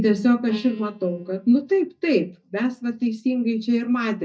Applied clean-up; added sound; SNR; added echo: neural mask model DeepFilterNet 3.